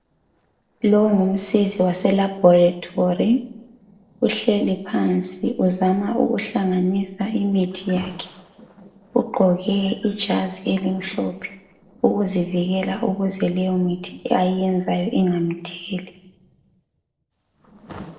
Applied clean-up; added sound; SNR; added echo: neural separator model SepFormer DNS4.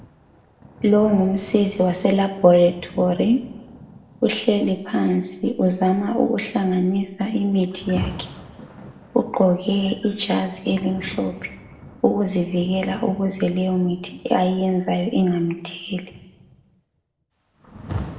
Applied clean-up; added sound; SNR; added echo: none; Rain; 19 dB; reverberation time 0.8 s.